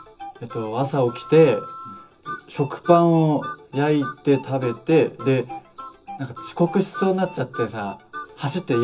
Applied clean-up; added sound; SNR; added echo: none; none; none; reverberation time 0.2 s.